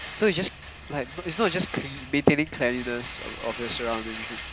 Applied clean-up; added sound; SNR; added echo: none; Rattle; 9 dB; none.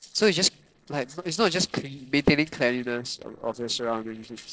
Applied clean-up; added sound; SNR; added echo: neural separator model SepFormer DNS4.